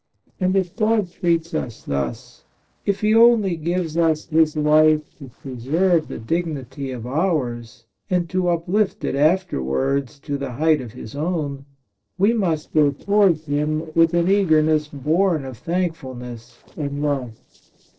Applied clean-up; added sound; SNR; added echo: neural separator model SepFormer DNS4.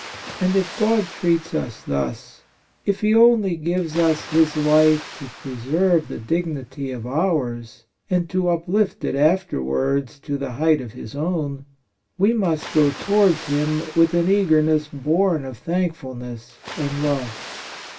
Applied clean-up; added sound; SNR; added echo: none; Water; 18 dB; reverberation time 0.2 s.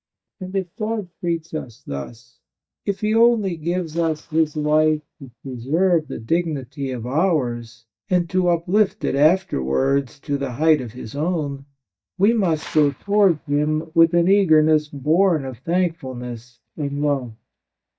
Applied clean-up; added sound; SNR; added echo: neural mask model DeepFilterNet 3.